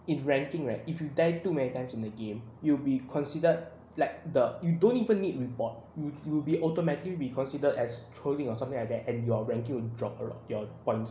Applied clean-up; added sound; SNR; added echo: none; none; none; none.